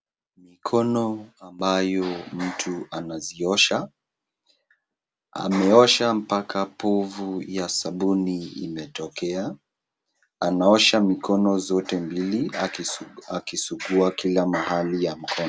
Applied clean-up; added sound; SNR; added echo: none; none; none; none.